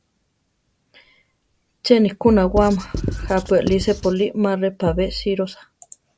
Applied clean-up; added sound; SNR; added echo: none; Writing + Bass drum; 7 dB; none.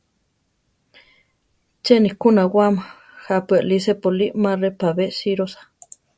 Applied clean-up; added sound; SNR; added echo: none; none; none; none.